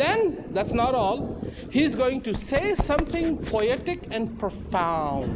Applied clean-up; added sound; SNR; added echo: none; Run + Thunder; 7 dB; none.